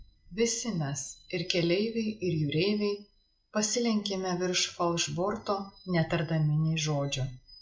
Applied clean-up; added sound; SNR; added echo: none; none; none; none.